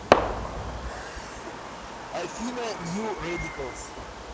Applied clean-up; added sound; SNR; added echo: none; Fireworks; -5 dB; none.